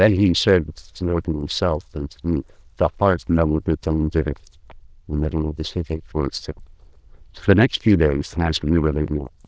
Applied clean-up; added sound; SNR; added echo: neural diffusion model UNIVERSE++.